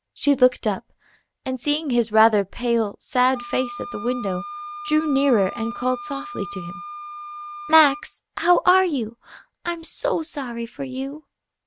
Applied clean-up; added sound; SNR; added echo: none; Wind instrument, woodwind instrument; 15 dB; none.